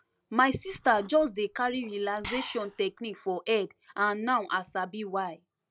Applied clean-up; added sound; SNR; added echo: none; Liquid; 17 dB; none.